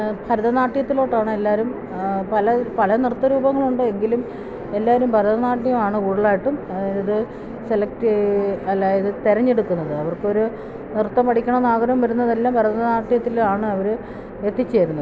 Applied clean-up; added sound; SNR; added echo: none; none; none; none.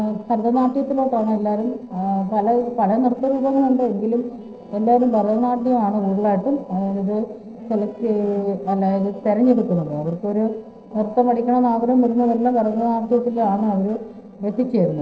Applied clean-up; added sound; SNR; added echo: neural separator model SepFormer DNS4.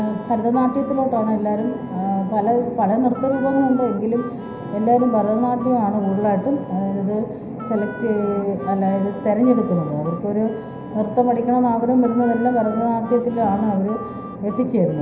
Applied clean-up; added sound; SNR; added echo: none; Harmonica; 19 dB; reverberation time 0.9 s.